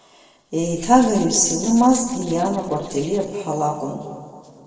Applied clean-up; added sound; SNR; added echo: neural separator model SepFormer DNS4.